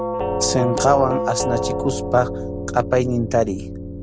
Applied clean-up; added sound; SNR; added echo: none; Doorbell; 3 dB; none.